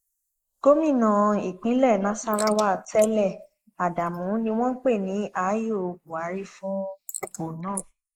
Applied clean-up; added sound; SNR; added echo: neural mask model Resemble Enhance denoiser.